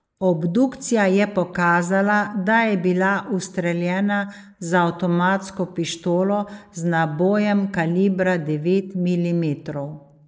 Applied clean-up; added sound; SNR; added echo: neural mask model Resemble Enhance denoiser.